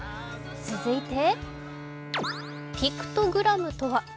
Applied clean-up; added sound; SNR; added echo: none; Bowed string instrument; 12 dB; none.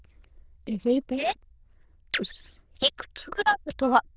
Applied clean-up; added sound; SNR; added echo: neural diffusion model UNIVERSE++.